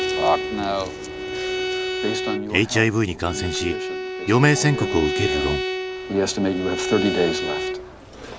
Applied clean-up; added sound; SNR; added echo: none; Bowed string instrument; 4 dB; none.